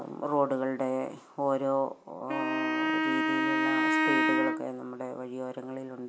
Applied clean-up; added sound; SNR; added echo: none; Wind instrument, woodwind instrument; -4 dB; none.